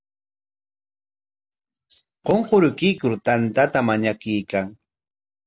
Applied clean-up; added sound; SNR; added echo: none; none; none; none.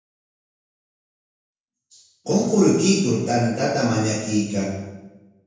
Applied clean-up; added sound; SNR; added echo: none; none; none; reverberation time 1.0 s.